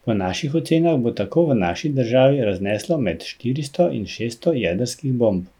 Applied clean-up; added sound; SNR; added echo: none; none; none; none.